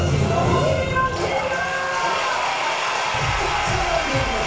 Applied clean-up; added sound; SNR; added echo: none; Drum; 17 dB; reverberation time 0.4 s.